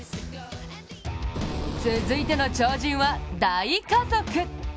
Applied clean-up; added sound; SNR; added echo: none; Boom; 9 dB; none.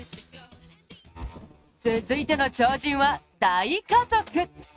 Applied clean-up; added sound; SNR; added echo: neural mask model RNNoise.